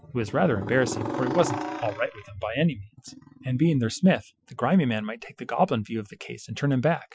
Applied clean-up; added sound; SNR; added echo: classical method Wiener filter.